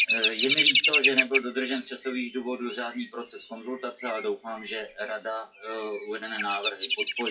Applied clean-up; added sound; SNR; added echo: classical method WPE with log-MMSE.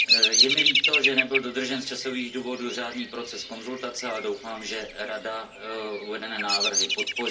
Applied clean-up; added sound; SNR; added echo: none; Bird vocalization, bird call, bird song; -4 dB; reverberation time 0.3 s.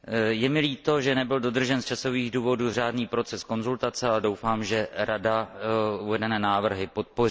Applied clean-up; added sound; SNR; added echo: none; none; none; none.